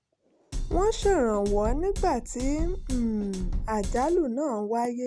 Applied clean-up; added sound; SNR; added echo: none; Drum kit; 4 dB; none.